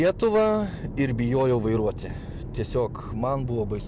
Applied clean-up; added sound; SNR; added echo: none; none; none; none.